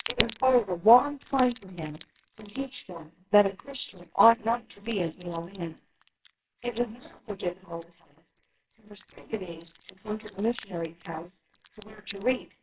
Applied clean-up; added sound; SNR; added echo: neural separator model SepFormer WHAMR!.